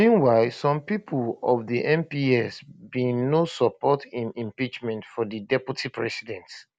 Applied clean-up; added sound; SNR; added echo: none; none; none; none.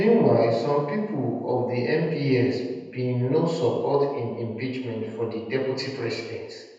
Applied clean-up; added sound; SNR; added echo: none; none; none; reverberation time 1.0 s.